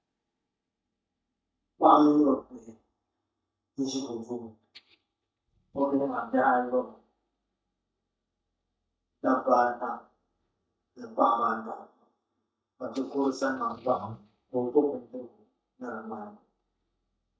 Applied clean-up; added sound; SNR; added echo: neural mask model DeepFilterNet 3.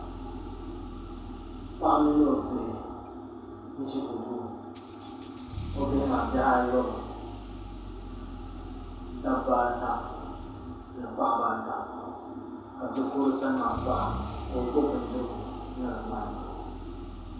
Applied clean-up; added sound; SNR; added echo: none; Engine starting / Accelerating, revving, vroom / Car; 10 dB; reverberation time 0.7 s.